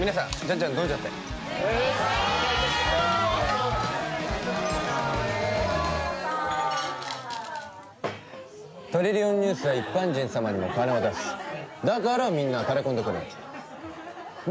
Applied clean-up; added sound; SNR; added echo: none; Gasp; 16 dB; none.